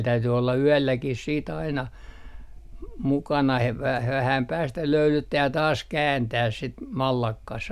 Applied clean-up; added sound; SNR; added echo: none; none; none; none.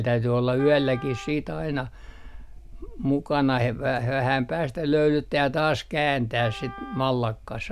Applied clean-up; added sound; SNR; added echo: none; Wind instrument, woodwind instrument; 18 dB; none.